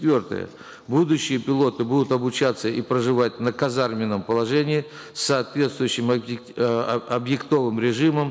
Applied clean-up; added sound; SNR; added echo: none; none; none; none.